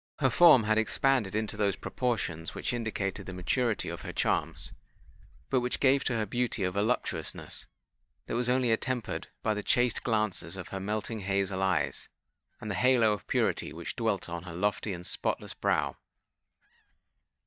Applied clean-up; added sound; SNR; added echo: neural mask model DeepFilterNet 3.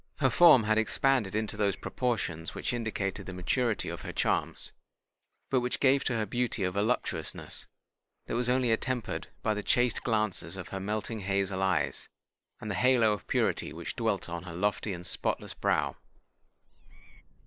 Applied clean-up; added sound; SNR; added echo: neural mask model Resemble Enhance denoiser.